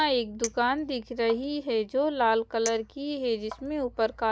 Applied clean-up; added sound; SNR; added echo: none; Chink, clink; 17 dB; none.